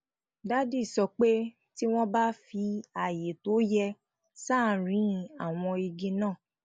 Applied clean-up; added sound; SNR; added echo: none; none; none; none.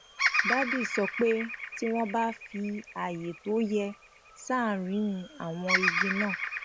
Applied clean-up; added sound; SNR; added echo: none; Bird vocalization, bird call, bird song; 2 dB; none.